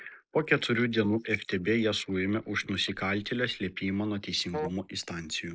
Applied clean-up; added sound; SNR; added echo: neural mask model Resemble Enhance denoiser.